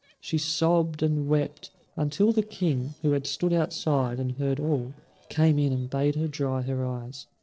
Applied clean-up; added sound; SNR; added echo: neural separator model SepFormer DNS4.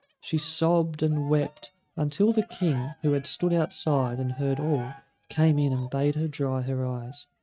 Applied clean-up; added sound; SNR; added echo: neural mask model RNNoise.